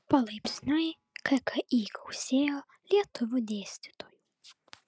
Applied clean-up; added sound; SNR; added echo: neural mask model RNNoise.